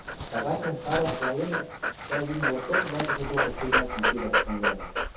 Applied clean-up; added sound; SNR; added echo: none; Dog; -3 dB; reverberation time 0.5 s.